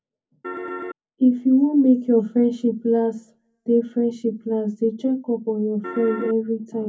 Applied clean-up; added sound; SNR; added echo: none; Piano; 9 dB; reverberation time 0.3 s.